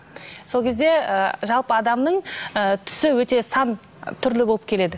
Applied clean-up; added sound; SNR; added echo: none; none; none; none.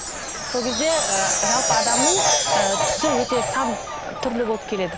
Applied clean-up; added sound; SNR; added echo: none; Chime + Fowl; -3 dB; none.